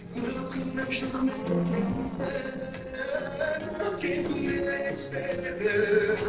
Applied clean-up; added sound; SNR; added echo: neural separator model SepFormer DNS4.